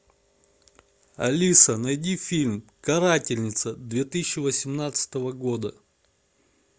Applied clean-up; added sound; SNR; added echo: none; none; none; none.